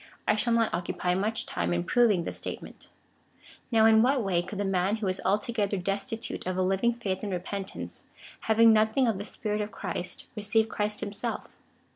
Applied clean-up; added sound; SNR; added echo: none; none; none; none.